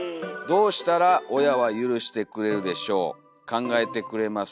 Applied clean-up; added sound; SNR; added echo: none; none; none; none.